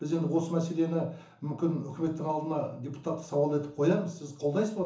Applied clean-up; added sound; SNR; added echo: none; none; none; reverberation time 0.7 s.